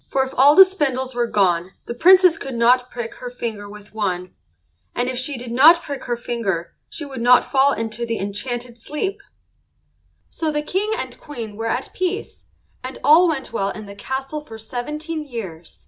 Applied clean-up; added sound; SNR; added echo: none; none; none; none.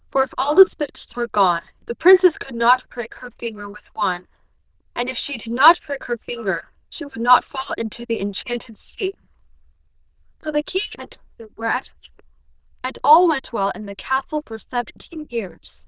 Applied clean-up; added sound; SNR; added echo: neural diffusion model UNIVERSE++.